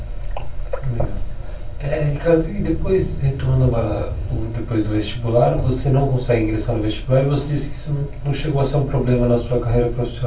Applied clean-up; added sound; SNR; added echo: none; Wind; 9 dB; reverberation time 0.2 s.